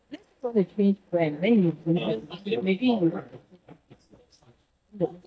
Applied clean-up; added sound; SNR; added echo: neural mask model DeepFilterNet 3.